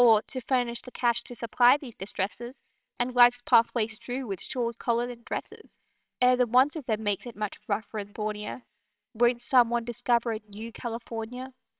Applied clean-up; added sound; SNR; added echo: neural separator model SepFormer WHAMR!.